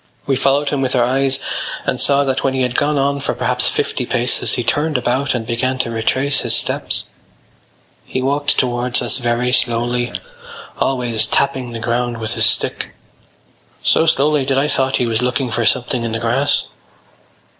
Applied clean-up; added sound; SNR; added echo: neural separator model SepFormer DNS4.